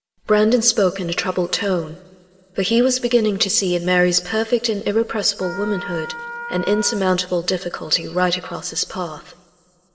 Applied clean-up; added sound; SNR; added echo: none; Wind instrument, woodwind instrument; 11 dB; reverberation time 1.8 s.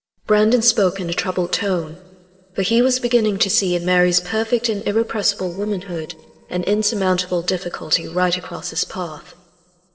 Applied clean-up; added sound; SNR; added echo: neural separator model SepFormer DNS4.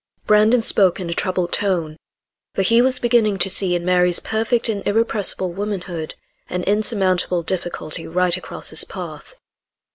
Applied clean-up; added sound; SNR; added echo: none; none; none; none.